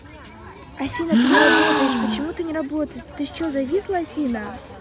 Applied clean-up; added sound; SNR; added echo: none; Gasp; -2 dB; none.